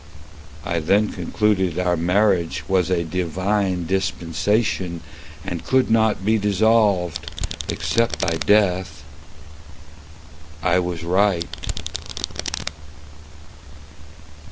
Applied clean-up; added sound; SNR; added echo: none; Domestic sounds, home sounds; 7 dB; none.